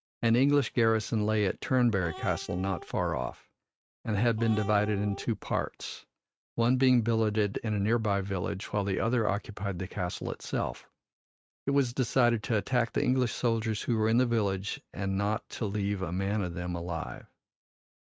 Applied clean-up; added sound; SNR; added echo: neural mask model RNNoise.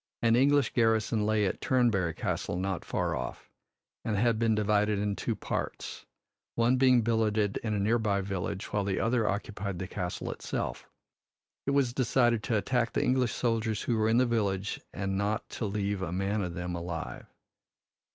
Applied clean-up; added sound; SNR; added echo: none; none; none; none.